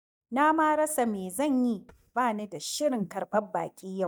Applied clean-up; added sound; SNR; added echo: neural mask model DeepFilterNet 3.